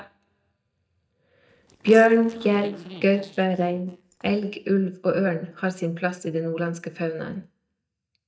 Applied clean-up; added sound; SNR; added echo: neural mask model DeepFilterNet 3.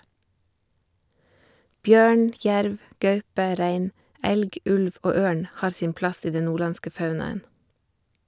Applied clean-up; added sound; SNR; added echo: none; none; none; none.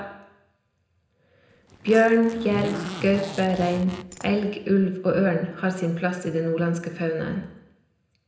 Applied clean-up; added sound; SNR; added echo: none; Zipper (clothing); 12 dB; reverberation time 0.8 s.